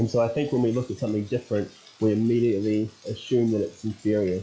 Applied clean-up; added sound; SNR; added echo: classical method log-MMSE.